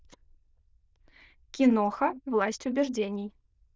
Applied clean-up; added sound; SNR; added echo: neural diffusion model UNIVERSE++.